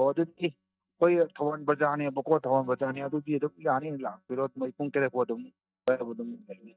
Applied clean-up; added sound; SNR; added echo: neural mask model DeepFilterNet 3.